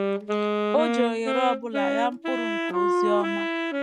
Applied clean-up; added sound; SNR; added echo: none; Wind instrument, woodwind instrument; -3 dB; none.